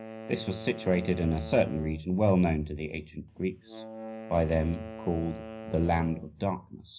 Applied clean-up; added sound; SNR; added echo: none; Wind instrument, woodwind instrument; 14 dB; reverberation time 0.4 s.